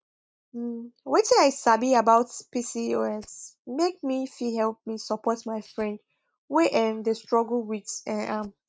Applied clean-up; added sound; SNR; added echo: neural mask model DeepFilterNet 3.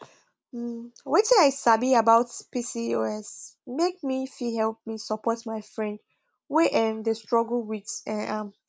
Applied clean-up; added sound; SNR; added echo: none; none; none; none.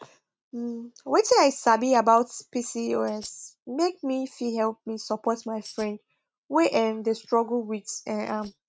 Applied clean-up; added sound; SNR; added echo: neural mask model RNNoise.